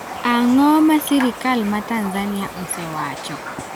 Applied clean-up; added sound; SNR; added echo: none; Raindrop; 11 dB; none.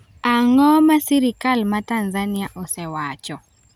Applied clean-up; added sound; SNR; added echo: none; none; none; none.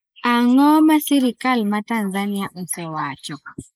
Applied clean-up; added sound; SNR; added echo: neural mask model Resemble Enhance denoiser.